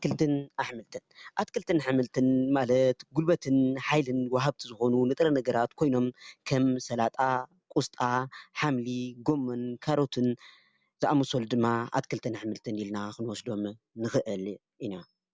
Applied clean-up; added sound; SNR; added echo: none; none; none; none.